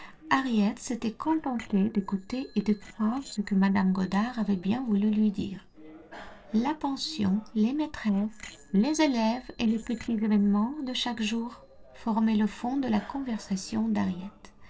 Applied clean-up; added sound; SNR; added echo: neural separator model SepFormer DNS4.